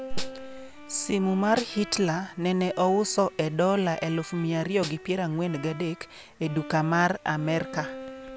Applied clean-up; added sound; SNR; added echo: none; Snare drum + Bowed string instrument; 15 dB; none.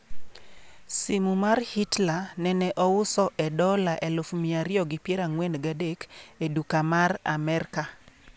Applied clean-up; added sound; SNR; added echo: none; none; none; none.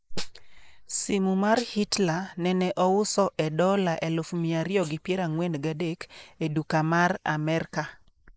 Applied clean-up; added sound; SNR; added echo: neural mask model Resemble Enhance denoiser.